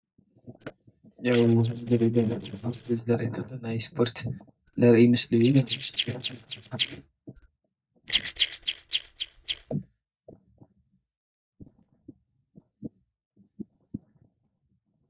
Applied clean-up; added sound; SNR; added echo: neural mask model DeepFilterNet 3.